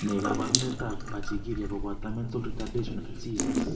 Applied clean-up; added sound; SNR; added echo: none; Drip / Sink (filling or washing) / Water tap, faucet; -2 dB; reverberation time 1.9 s.